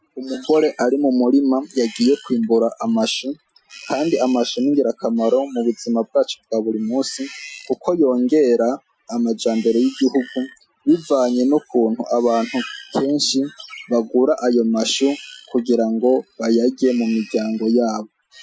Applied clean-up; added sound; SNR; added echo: classical method Wiener filter.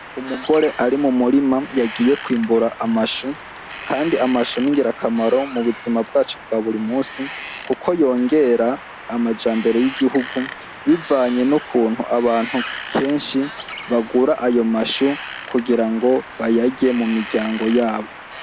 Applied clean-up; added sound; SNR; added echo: none; Wind; 14 dB; none.